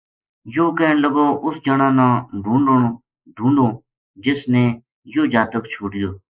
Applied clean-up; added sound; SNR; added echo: neural mask model Resemble Enhance denoiser.